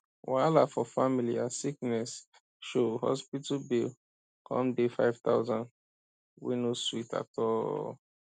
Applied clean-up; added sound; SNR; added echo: none; none; none; none.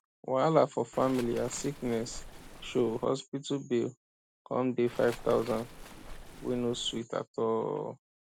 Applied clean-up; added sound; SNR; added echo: none; Waves, surf; 14 dB; none.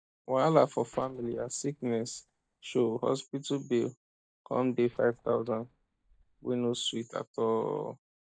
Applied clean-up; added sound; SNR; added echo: neural mask model DeepFilterNet 3.